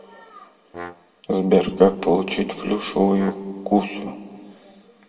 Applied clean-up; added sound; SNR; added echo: none; Brass instrument; 19 dB; reverberation time 1.1 s.